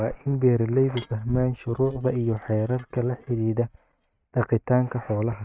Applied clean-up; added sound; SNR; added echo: neural mask model RNNoise.